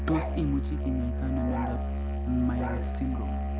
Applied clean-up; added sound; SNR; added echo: none; Musical instrument; -2 dB; none.